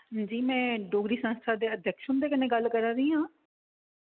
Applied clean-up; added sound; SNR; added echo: none; none; none; none.